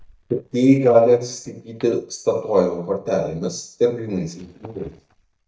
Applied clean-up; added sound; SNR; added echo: neural mask model DeepFilterNet 3.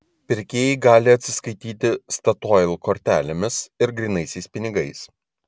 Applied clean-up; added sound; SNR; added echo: none; none; none; none.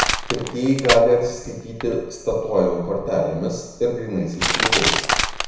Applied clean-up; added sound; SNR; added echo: none; Crushing; 3 dB; reverberation time 1.0 s.